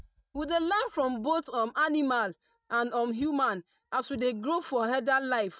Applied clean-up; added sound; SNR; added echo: neural mask model RNNoise.